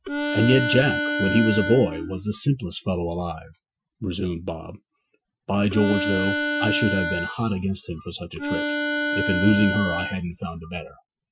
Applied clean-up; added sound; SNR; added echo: classical method Wiener filter.